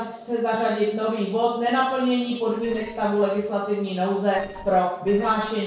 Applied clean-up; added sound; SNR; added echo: neural separator model SepFormer DNS4.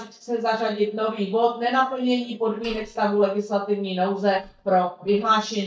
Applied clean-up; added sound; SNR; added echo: neural mask model DeepFilterNet 3.